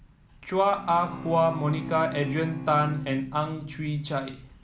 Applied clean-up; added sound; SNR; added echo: none; Bowed string instrument; 11 dB; none.